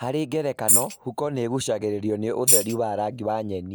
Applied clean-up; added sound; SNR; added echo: neural mask model Resemble Enhance denoiser.